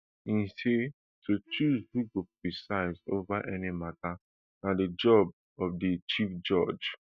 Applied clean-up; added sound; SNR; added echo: neural mask model DeepFilterNet 3.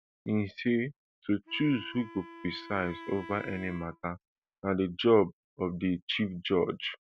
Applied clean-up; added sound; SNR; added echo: none; Wind instrument, woodwind instrument; 17 dB; none.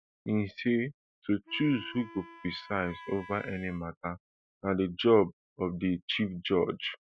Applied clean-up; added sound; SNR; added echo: classical method Wiener filter.